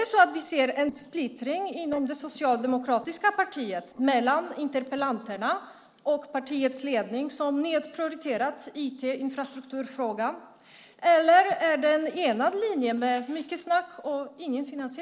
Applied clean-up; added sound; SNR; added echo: neural separator model SepFormer DNS4.